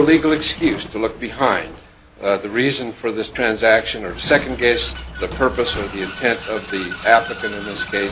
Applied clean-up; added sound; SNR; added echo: none; Vehicle; 13 dB; none.